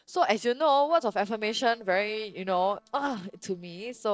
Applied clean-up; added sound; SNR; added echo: neural separator model SepFormer DNS4.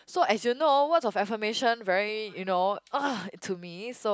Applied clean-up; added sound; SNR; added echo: none; none; none; none.